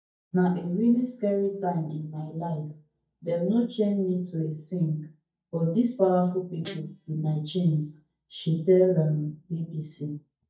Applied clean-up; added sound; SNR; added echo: neural mask model DeepFilterNet 3.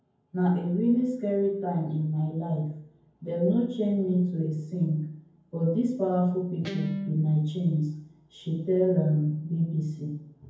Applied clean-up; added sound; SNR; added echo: none; Guitar; 7 dB; reverberation time 0.9 s.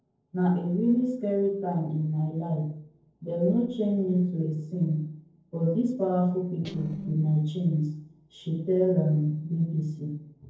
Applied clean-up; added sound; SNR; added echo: neural separator model SepFormer DNS4.